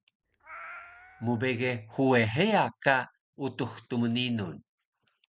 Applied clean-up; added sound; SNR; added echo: none; Meow; 19 dB; none.